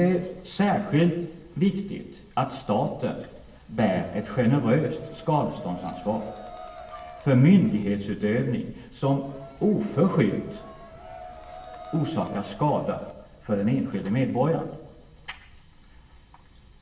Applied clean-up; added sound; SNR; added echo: none; Crowd; 18 dB; reverberation time 0.8 s.